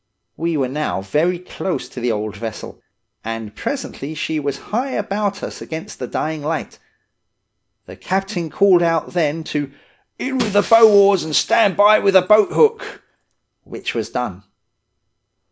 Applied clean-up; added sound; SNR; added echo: none; Shatter; 17 dB; none.